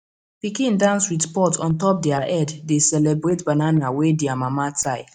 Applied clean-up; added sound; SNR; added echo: neural mask model DeepFilterNet 3.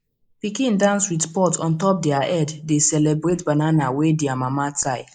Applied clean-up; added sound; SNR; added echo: neural mask model Resemble Enhance denoiser.